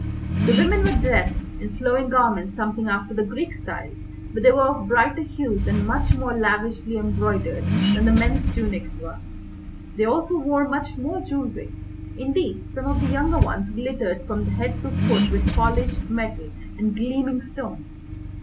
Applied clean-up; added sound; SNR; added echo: none; Accelerating, revving, vroom; 1 dB; none.